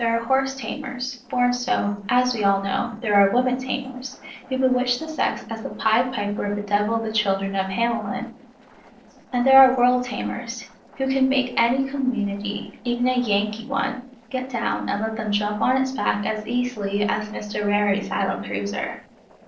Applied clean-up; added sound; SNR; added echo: neural separator model SepFormer DNS4.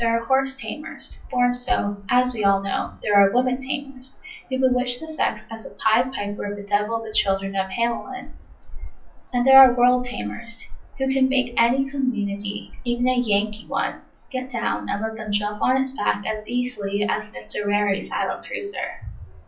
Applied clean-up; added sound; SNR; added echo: classical method WPE with log-MMSE.